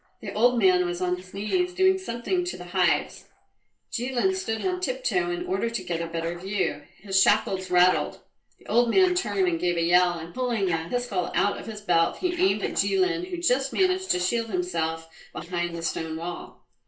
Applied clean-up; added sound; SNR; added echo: neural separator model SepFormer DNS4.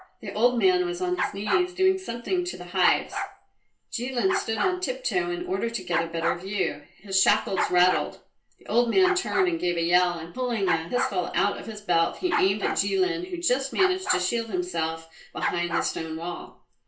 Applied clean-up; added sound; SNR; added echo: none; Bark; 8 dB; reverberation time 0.2 s.